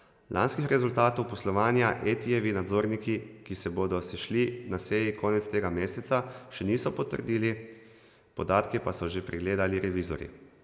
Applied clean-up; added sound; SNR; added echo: none; none; none; none.